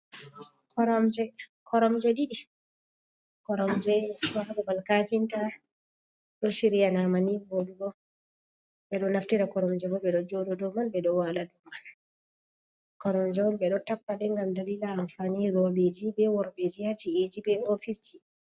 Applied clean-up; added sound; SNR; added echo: none; none; none; none.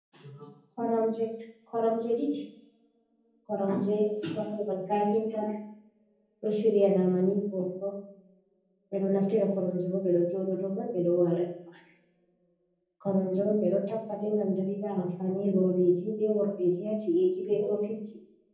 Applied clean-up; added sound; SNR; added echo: none; none; none; reverberation time 0.7 s.